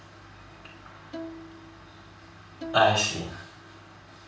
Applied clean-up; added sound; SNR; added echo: none; Bowed string instrument; 12 dB; reverberation time 0.5 s.